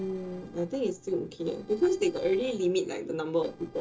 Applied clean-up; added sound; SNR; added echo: neural separator model SepFormer DNS4.